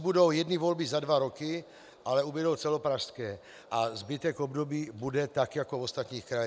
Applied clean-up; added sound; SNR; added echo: none; none; none; none.